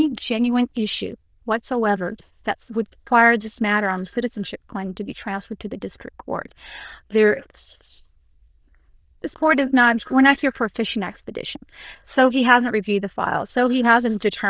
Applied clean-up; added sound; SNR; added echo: neural diffusion model UNIVERSE++.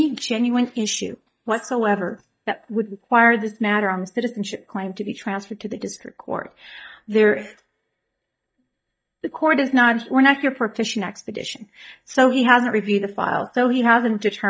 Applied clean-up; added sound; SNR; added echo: neural mask model DeepFilterNet 3.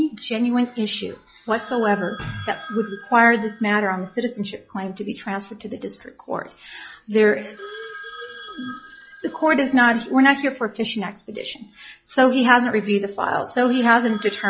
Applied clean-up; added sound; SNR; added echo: classical method log-MMSE.